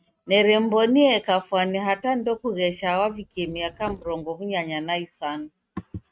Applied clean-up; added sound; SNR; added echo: neural mask model RNNoise.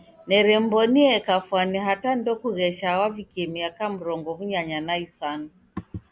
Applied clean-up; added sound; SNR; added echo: none; none; none; none.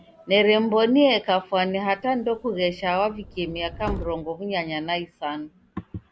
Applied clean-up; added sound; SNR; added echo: none; Subway, metro, underground; 15 dB; none.